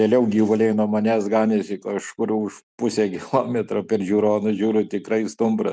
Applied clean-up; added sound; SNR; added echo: none; none; none; none.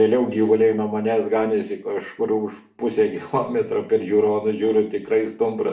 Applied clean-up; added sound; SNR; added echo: none; none; none; reverberation time 0.4 s.